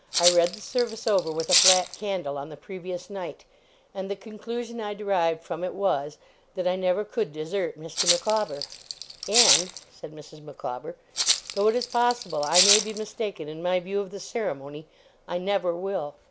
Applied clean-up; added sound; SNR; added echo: none; Rattle (instrument); -2 dB; none.